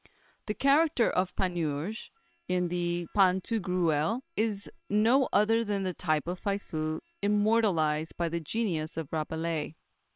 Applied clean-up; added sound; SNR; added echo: neural separator model SepFormer WHAM!.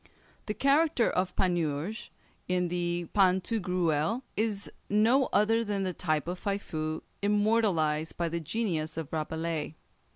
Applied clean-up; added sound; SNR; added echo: none; none; none; none.